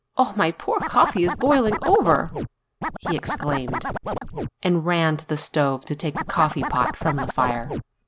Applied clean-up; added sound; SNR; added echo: none; Scratching (performance technique); 5 dB; none.